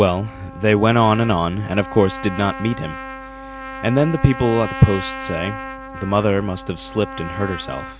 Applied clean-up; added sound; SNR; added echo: none; Trumpet; 12 dB; none.